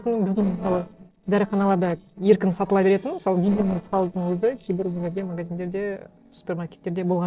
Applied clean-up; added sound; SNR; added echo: neural separator model SepFormer DNS4.